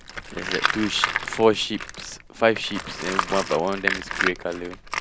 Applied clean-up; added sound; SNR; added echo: none; Tools; 3 dB; none.